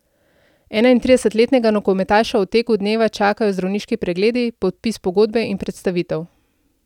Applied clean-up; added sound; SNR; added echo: none; none; none; none.